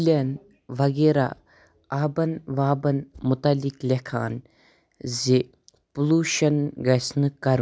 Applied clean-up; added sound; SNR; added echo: none; none; none; none.